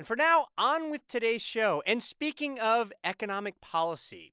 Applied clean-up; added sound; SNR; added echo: none; none; none; none.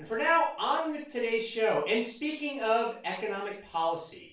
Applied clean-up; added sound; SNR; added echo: none; none; none; reverberation time 0.4 s.